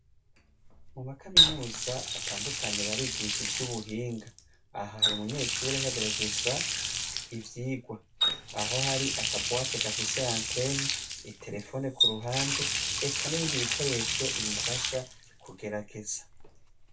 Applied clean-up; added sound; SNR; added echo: none; Water tap, faucet; -5 dB; reverberation time 0.2 s.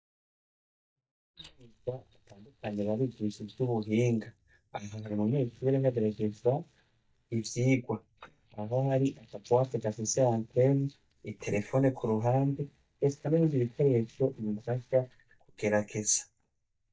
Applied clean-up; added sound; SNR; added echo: neural mask model DeepFilterNet 3.